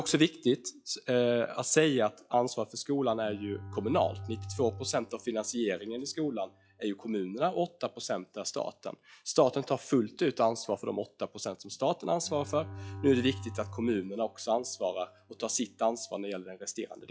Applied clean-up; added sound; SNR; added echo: classical method log-MMSE.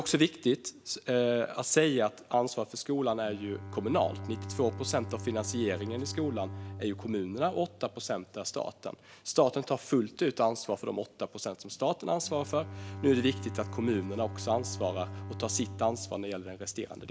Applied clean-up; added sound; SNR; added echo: none; Bowed string instrument; 12 dB; none.